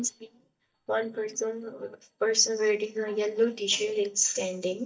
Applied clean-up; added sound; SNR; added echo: neural mask model DeepFilterNet 3.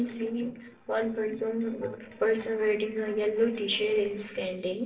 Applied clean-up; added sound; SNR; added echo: neural separator model SepFormer DNS4.